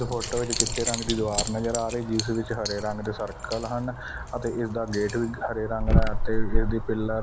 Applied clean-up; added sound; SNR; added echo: none; Keys jangling; -1 dB; none.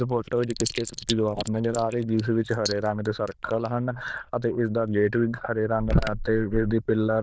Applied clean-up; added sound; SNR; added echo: neural diffusion model UNIVERSE++.